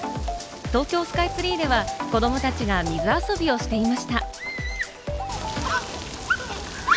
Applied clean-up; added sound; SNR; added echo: none; none; none; none.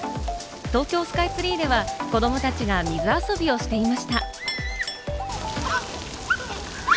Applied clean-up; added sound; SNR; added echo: none; Chink, clink; 19 dB; none.